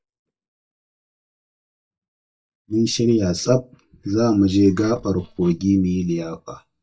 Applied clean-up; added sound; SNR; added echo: neural mask model DeepFilterNet 3.